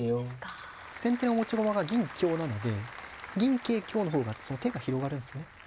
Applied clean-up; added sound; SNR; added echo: none; Applause / Crowd; 16 dB; none.